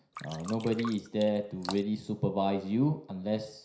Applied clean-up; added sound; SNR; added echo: none; Drip; 14 dB; reverberation time 0.5 s.